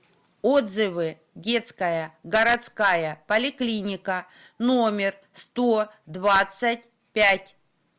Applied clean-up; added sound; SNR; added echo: none; none; none; none.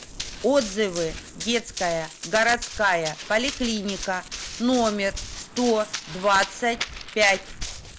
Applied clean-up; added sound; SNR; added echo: none; Run; 11 dB; none.